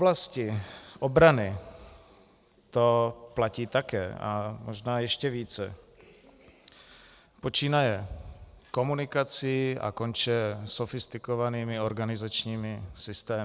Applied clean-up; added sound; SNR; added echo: none; none; none; none.